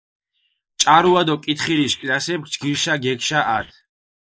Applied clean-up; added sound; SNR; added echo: neural mask model Resemble Enhance denoiser.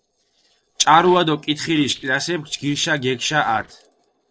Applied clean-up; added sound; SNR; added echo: neural separator model SepFormer DNS4.